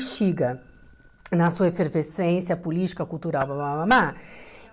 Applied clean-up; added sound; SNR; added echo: neural mask model Resemble Enhance denoiser.